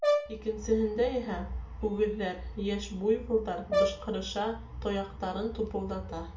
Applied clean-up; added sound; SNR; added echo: none; Brass instrument; 1 dB; reverberation time 0.3 s.